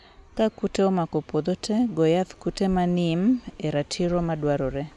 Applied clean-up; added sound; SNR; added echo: none; none; none; none.